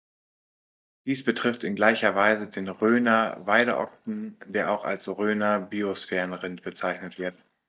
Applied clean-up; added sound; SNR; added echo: neural mask model DeepFilterNet 3.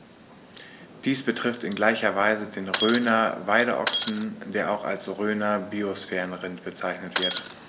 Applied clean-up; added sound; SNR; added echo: none; Shatter; 2 dB; none.